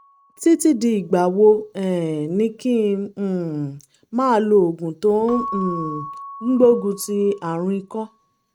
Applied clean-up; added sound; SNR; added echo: neural mask model RNNoise.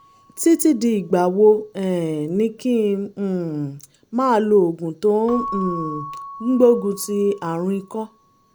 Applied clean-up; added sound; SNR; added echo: none; Keyboard (musical) / Bell; 17 dB; none.